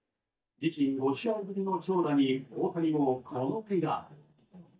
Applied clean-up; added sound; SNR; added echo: neural mask model DeepFilterNet 3.